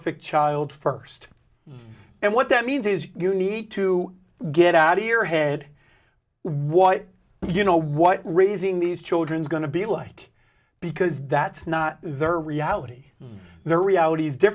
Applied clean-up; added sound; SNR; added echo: none; Bowed string instrument; 16 dB; none.